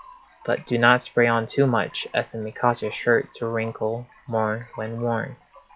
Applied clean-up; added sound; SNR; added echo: classical method log-MMSE.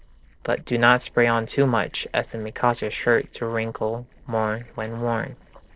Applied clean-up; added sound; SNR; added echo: neural separator model SepFormer DNS4.